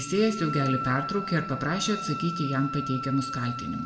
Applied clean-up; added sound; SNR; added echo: none; Wind instrument, woodwind instrument; 7 dB; reverberation time 1.3 s.